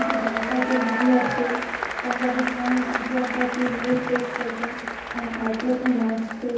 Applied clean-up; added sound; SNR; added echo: none; Applause / Crowd / Cheering; 3 dB; reverberation time 2.2 s.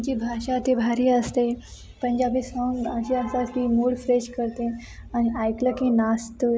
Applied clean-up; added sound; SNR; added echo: none; none; none; none.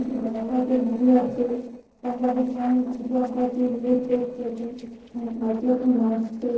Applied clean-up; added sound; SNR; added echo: neural separator model SepFormer DNS4.